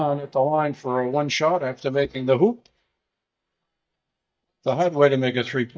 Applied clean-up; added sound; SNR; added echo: neural mask model DeepFilterNet 3.